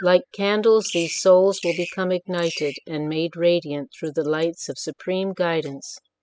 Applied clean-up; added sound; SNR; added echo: classical method spectral subtraction.